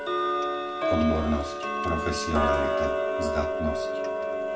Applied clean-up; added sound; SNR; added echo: none; Tick-tock; -3 dB; reverberation time 0.3 s.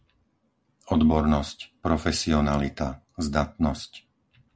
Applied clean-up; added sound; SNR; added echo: none; none; none; none.